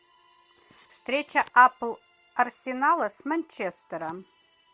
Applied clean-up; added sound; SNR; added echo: none; none; none; none.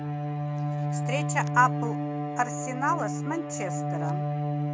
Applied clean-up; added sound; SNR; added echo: none; Bowed string instrument; -2 dB; none.